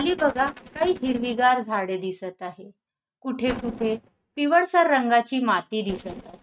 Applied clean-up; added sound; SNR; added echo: neural mask model RNNoise.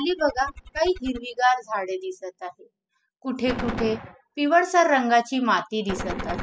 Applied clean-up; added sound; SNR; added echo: classical method spectral subtraction.